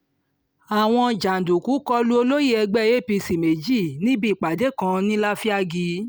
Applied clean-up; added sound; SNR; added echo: none; none; none; none.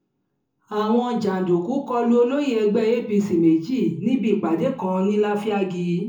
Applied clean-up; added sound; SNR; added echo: none; none; none; reverberation time 0.6 s.